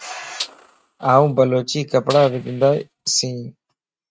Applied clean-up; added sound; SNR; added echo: neural mask model RNNoise.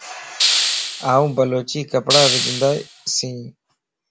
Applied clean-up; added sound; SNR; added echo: none; Hiss; 0 dB; none.